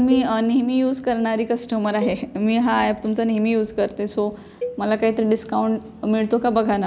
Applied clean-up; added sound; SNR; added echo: none; Cowbell; 16 dB; none.